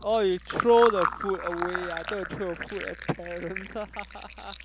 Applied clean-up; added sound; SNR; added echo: none; Fill (with liquid); 7 dB; none.